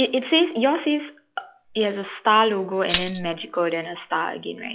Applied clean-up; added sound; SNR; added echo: classical method log-MMSE.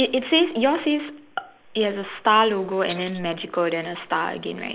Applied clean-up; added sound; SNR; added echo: neural mask model Resemble Enhance denoiser.